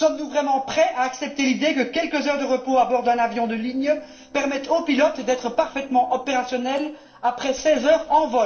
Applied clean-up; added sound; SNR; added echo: neural separator model SepFormer DNS4.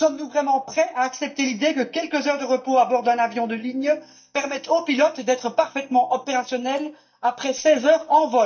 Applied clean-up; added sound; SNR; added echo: neural mask model DeepFilterNet 3.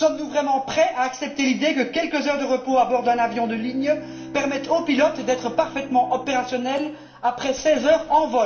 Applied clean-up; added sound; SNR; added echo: none; Bowed string instrument; 19 dB; reverberation time 0.8 s.